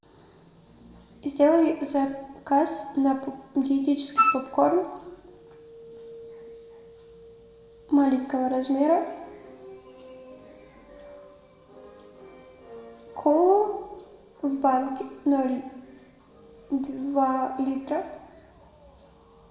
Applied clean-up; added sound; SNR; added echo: none; Wind instrument, woodwind instrument; -2 dB; reverberation time 1.0 s.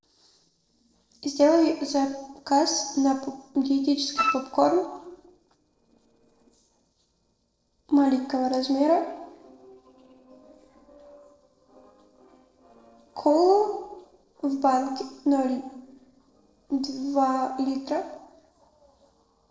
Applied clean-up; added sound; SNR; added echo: neural separator model SepFormer DNS4.